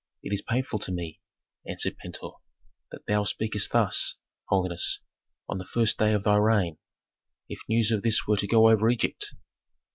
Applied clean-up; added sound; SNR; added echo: none; none; none; none.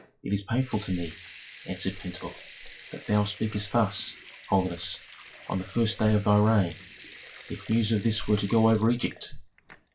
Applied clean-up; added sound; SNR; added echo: none; Sink (filling or washing) / Water tap, faucet / Liquid; 18 dB; reverberation time 0.2 s.